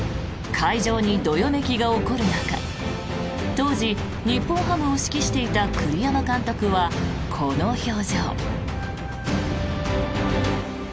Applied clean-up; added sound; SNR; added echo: none; none; none; none.